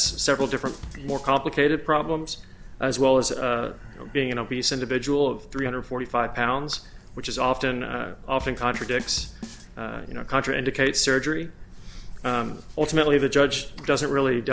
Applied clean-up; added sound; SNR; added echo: none; Bass drum / Snare drum / Drum kit; 14 dB; none.